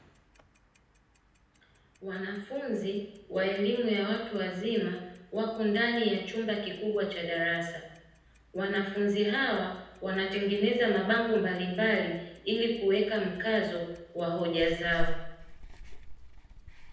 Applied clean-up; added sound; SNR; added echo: none; Clock; 10 dB; reverberation time 0.8 s.